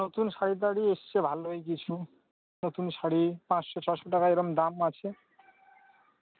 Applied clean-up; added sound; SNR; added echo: none; none; none; none.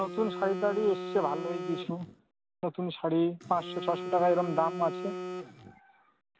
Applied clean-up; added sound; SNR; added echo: none; Telephone; 8 dB; none.